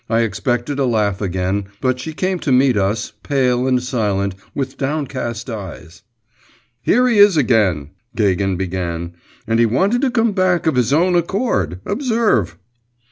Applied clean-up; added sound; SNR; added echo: none; none; none; none.